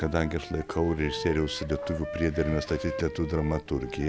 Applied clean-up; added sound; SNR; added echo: none; Wind instrument, woodwind instrument; 9 dB; none.